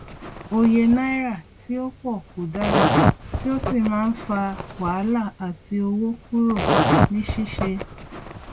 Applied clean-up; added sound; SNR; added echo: none; Zipper (clothing); 1 dB; none.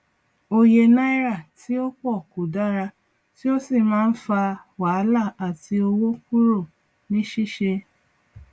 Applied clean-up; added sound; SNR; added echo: none; none; none; none.